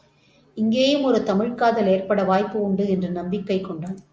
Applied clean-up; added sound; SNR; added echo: none; none; none; none.